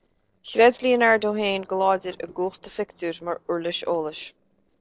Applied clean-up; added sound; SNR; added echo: neural separator model SepFormer DNS4.